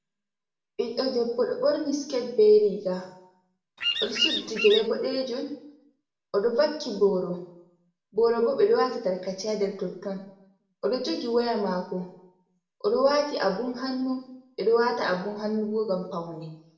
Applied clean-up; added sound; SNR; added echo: none; Bird vocalization, bird call, bird song; 1 dB; reverberation time 0.6 s.